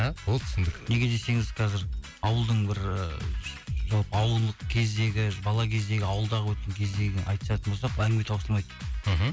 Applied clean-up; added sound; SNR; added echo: none; none; none; none.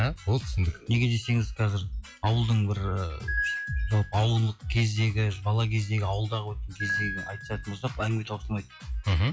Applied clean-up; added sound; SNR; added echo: classical method log-MMSE.